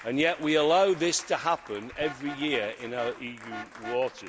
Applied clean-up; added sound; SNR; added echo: none; Applause + Vehicle horn, car horn, honking; 15 dB; none.